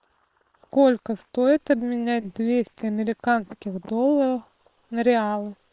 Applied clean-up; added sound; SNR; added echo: neural separator model SepFormer WHAM!.